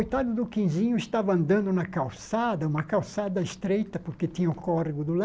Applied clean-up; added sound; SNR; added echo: none; none; none; none.